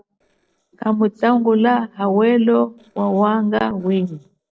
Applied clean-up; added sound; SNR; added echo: neural separator model SepFormer DNS4.